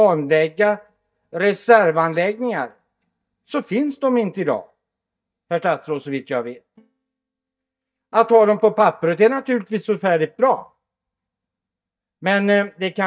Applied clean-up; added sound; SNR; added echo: neural mask model DeepFilterNet 3.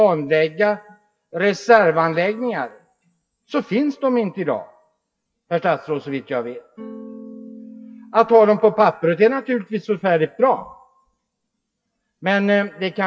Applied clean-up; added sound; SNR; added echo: classical method WPE with log-MMSE.